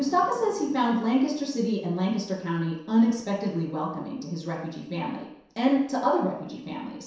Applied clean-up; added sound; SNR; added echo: none; none; none; reverberation time 0.7 s.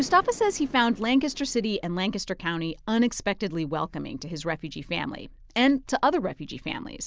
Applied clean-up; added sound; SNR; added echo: none; none; none; none.